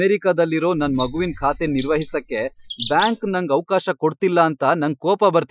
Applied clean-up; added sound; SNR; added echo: classical method Wiener filter.